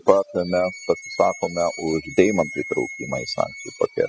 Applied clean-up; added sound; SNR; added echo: classical method spectral subtraction.